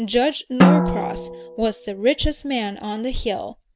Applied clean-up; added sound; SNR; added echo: none; Drum; -2 dB; none.